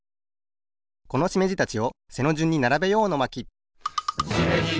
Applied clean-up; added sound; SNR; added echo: none; none; none; none.